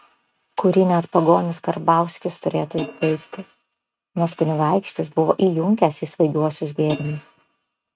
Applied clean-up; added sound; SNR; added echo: neural mask model RNNoise.